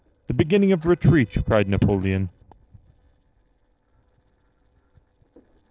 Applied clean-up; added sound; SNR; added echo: neural separator model SepFormer DNS4.